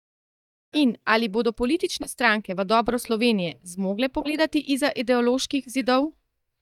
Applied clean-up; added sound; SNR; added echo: neural mask model DeepFilterNet 3.